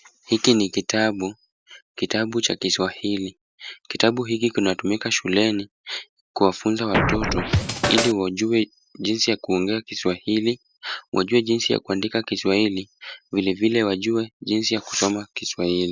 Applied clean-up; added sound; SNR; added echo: none; Scratching (performance technique); -1 dB; none.